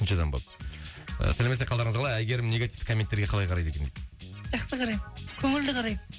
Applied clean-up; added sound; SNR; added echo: none; none; none; none.